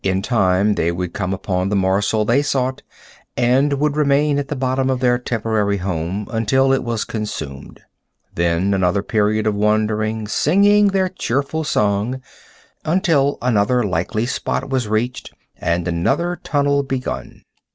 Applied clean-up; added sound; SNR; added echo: none; none; none; none.